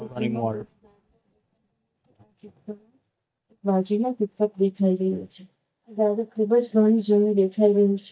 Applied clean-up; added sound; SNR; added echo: neural mask model DeepFilterNet 3.